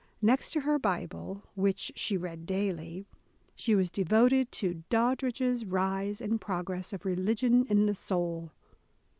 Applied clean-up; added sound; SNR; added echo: none; none; none; none.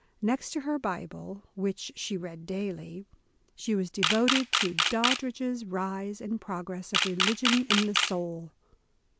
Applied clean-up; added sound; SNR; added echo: none; Camera; -2 dB; none.